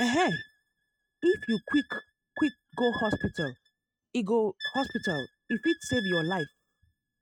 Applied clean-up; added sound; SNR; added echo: neural mask model RNNoise.